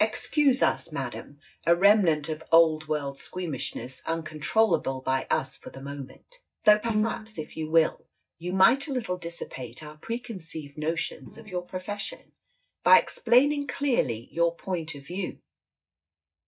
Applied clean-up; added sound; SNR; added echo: neural mask model DeepFilterNet 3.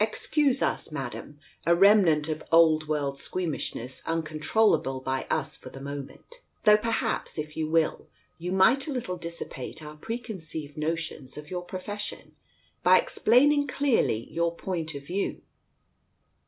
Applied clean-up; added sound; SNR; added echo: none; none; none; none.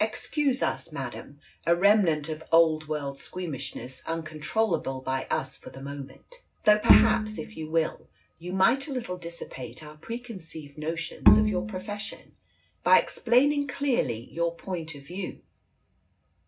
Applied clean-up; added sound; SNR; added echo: none; Bowed string instrument; -4 dB; reverberation time 0.4 s.